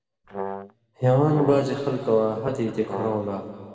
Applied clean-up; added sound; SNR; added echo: none; Brass instrument; 10 dB; reverberation time 2.1 s.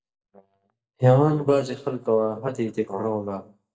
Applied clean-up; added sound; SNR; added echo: neural mask model DeepFilterNet 3.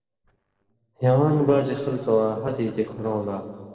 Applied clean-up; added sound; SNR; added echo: neural separator model SepFormer DNS4.